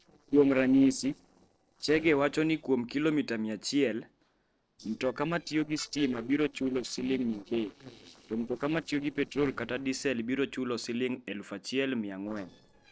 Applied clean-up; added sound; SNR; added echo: neural separator model SepFormer DNS4.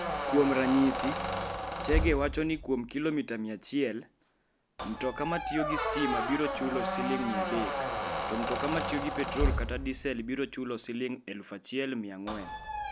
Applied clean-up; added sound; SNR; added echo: none; Squeak; 2 dB; none.